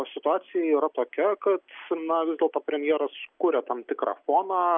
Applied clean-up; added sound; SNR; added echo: none; none; none; none.